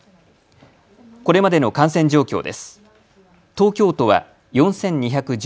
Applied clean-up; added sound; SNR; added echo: none; none; none; none.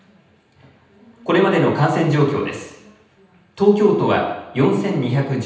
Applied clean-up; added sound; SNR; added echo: none; none; none; reverberation time 0.9 s.